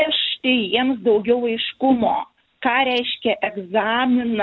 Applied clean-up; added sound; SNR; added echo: none; none; none; none.